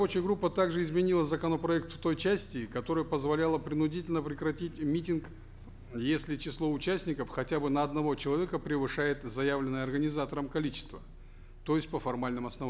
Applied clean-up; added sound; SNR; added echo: none; Bus; 17 dB; none.